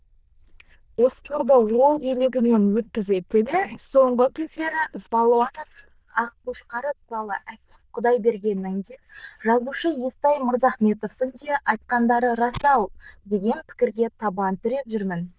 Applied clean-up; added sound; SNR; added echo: neural diffusion model UNIVERSE++.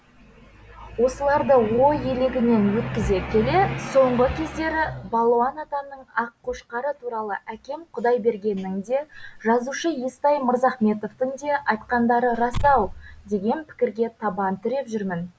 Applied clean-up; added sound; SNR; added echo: none; none; none; none.